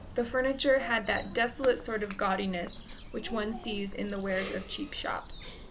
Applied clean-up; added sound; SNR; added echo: none; Bird vocalization, bird call, bird song; 11 dB; none.